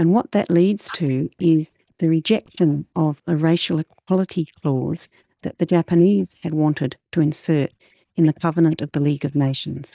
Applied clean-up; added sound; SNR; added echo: neural mask model DeepFilterNet 3.